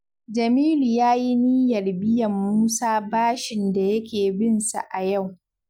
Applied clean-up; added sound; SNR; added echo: none; none; none; none.